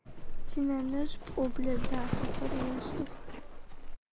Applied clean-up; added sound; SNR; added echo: none; Livestock, farm animals, working animals; -4 dB; none.